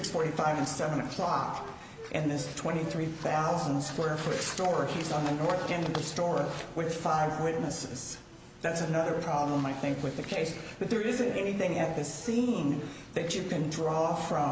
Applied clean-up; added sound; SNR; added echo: none; Wind instrument, woodwind instrument; 20 dB; none.